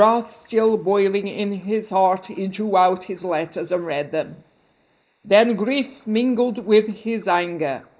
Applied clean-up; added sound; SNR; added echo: neural mask model Resemble Enhance denoiser.